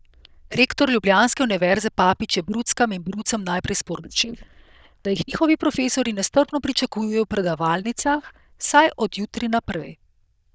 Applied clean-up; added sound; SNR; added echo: neural diffusion model UNIVERSE++.